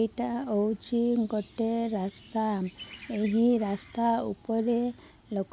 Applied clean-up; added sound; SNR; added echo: none; none; none; none.